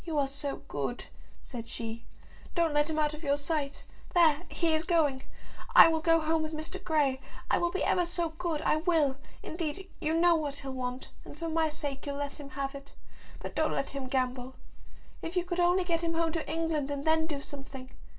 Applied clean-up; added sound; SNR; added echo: none; none; none; reverberation time 0.2 s.